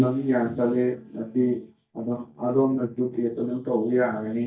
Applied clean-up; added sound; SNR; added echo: neural mask model DeepFilterNet 3.